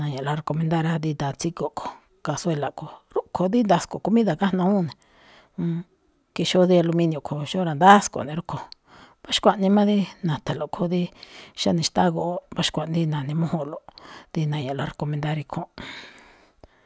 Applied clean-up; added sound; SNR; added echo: none; none; none; none.